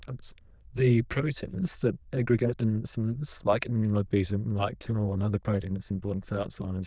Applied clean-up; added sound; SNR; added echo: neural diffusion model UNIVERSE++.